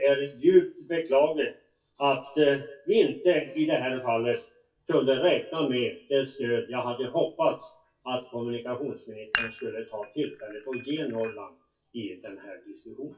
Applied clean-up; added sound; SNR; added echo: classical method WPE with log-MMSE.